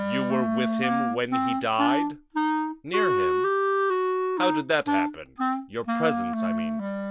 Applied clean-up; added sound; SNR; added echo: none; Wind instrument, woodwind instrument; -5 dB; none.